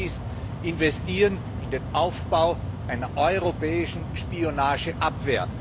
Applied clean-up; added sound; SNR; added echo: none; Mechanical fan; 6 dB; none.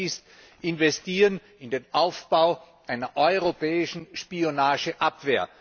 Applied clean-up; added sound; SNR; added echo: none; none; none; none.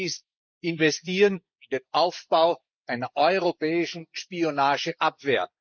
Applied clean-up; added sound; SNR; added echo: neural mask model Resemble Enhance denoiser.